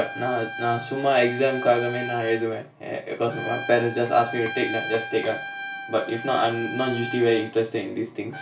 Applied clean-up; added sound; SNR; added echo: none; Trumpet; 10 dB; reverberation time 0.2 s.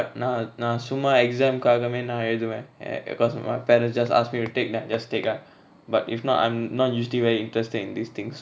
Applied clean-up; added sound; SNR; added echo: none; none; none; none.